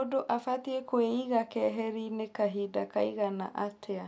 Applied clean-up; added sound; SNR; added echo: none; none; none; none.